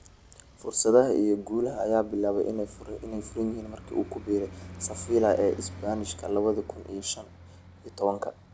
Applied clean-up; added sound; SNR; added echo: none; Traffic noise, roadway noise; 18 dB; none.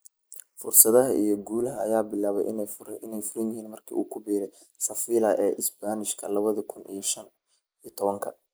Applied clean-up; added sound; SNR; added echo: neural mask model Resemble Enhance denoiser.